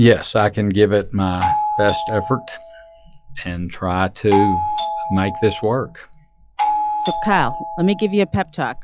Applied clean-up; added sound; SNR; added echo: classical method log-MMSE.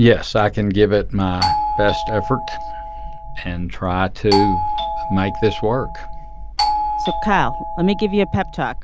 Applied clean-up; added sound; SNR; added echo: none; Doorbell; 4 dB; none.